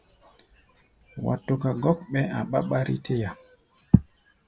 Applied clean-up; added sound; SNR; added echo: none; none; none; none.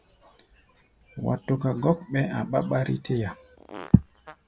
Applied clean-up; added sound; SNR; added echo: none; Fart; 19 dB; none.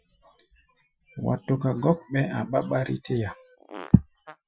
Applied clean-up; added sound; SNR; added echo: classical method Wiener filter.